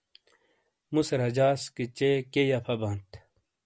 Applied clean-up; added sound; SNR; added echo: none; none; none; none.